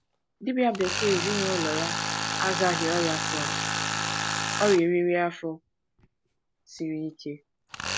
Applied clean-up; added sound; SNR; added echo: none; Tools; 2 dB; none.